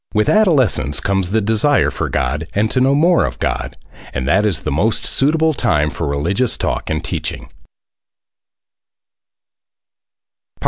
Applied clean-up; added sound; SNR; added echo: none; none; none; none.